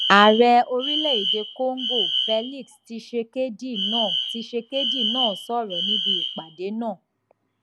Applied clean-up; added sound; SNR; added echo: none; Alarm; 4 dB; none.